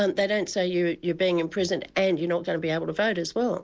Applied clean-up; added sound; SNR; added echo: none; none; none; none.